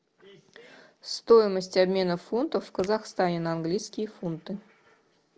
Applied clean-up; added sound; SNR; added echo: neural separator model SepFormer DNS4.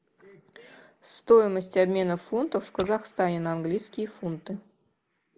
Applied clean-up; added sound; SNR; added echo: neural mask model Resemble Enhance denoiser.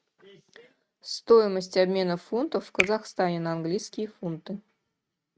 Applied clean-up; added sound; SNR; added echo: neural mask model RNNoise.